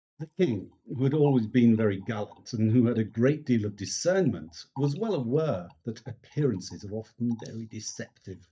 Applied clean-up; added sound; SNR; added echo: neural mask model DeepFilterNet 3.